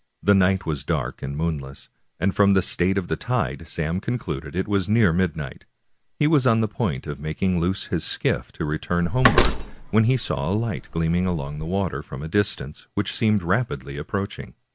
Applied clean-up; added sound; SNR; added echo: none; Slam; 2 dB; none.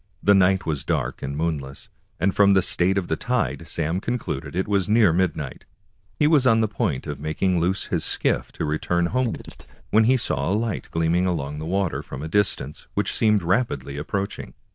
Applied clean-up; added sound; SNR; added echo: neural diffusion model UNIVERSE++.